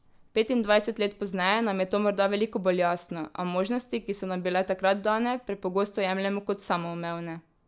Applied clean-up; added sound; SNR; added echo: none; none; none; none.